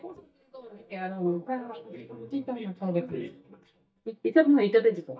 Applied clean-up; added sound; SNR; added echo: neural mask model DeepFilterNet 3.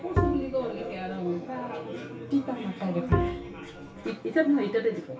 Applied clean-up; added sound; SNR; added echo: none; Bowed string instrument; 1 dB; reverberation time 0.3 s.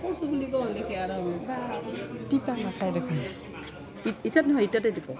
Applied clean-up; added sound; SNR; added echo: none; none; none; none.